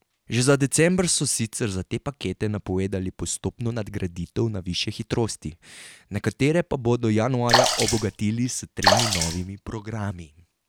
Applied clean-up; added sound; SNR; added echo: none; Sink (filling or washing) / Water / Splash, splatter; -3 dB; none.